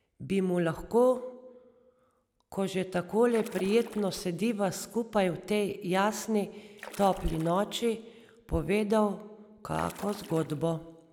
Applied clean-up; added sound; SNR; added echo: none; Splash, splatter; 18 dB; none.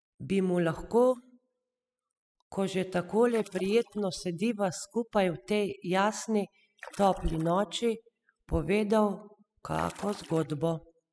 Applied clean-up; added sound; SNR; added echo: classical method spectral subtraction.